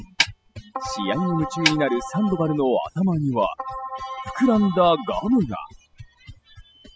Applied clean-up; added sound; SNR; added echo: classical method spectral subtraction.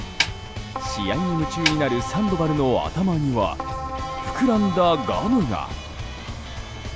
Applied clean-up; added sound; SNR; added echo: none; Snare drum + Keyboard (musical); 7 dB; none.